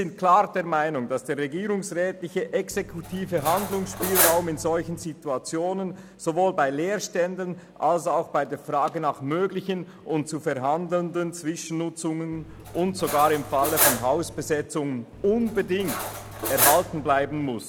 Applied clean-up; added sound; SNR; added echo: none; Cutlery, silverware; 3 dB; none.